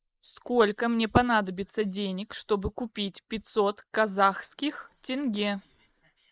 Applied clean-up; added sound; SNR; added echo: neural mask model Resemble Enhance denoiser.